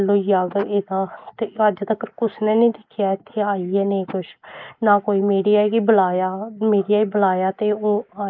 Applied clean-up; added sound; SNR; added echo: neural mask model Resemble Enhance denoiser.